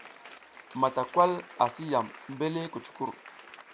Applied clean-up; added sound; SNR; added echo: none; Applause; 18 dB; none.